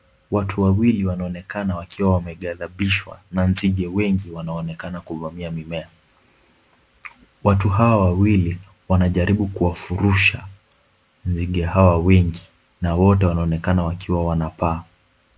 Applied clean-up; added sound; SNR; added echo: none; none; none; none.